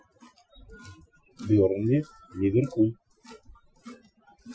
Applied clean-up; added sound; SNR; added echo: classical method Wiener filter.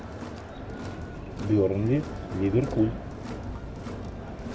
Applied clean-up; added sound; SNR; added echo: none; Thunder + Crowd; 9 dB; none.